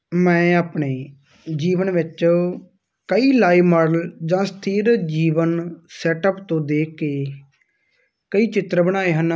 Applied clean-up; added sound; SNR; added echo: none; none; none; none.